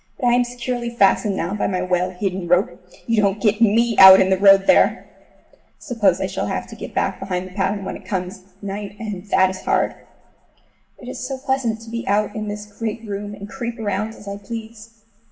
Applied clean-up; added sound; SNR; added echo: none; none; none; reverberation time 1.5 s.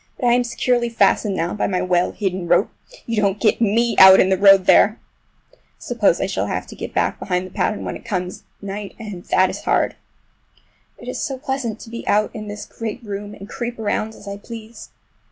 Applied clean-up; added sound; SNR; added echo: none; none; none; none.